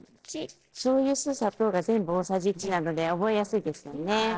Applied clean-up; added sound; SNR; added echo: neural separator model SepFormer DNS4.